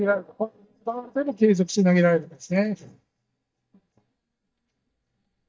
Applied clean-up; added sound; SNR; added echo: neural mask model DeepFilterNet 3.